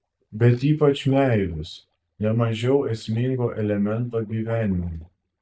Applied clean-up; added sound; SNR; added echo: neural mask model DeepFilterNet 3.